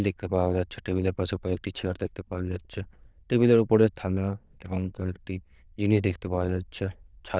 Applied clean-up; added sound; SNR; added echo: neural diffusion model UNIVERSE++.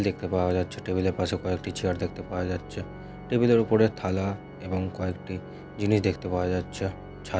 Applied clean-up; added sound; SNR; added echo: none; Organ; 14 dB; none.